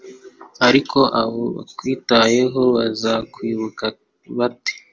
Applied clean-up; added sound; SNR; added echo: none; none; none; none.